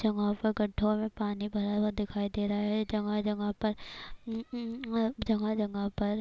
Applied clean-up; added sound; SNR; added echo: none; none; none; none.